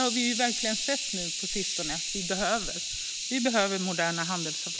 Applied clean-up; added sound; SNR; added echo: none; Hiss; 2 dB; none.